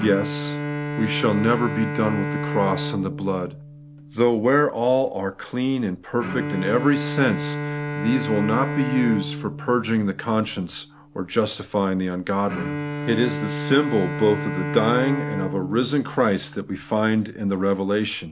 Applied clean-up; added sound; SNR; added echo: none; Bowed string instrument; 7 dB; none.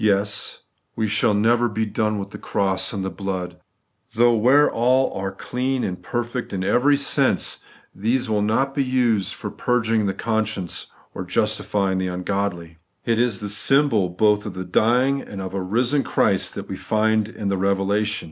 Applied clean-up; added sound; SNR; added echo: none; none; none; none.